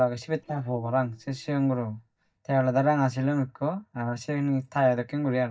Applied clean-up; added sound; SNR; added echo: neural mask model DeepFilterNet 3.